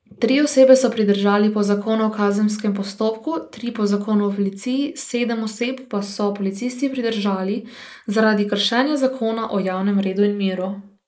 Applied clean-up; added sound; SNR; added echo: neural mask model Resemble Enhance denoiser.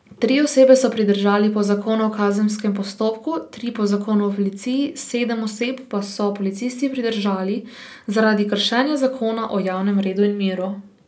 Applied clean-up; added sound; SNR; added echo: none; none; none; none.